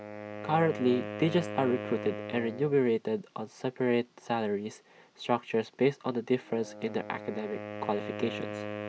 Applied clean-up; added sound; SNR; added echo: none; Wind instrument, woodwind instrument; 10 dB; none.